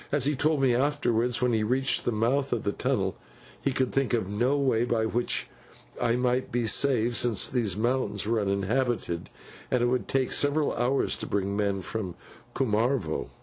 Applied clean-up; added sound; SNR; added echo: none; none; none; none.